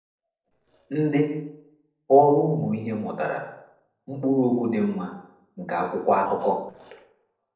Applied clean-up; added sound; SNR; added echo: neural separator model SepFormer DNS4.